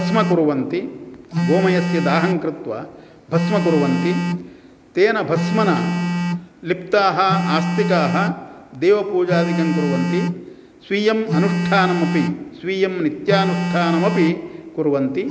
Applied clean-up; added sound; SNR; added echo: none; Telephone; 3 dB; none.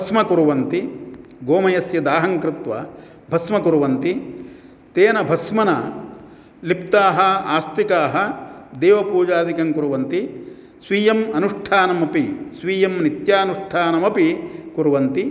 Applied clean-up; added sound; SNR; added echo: none; none; none; none.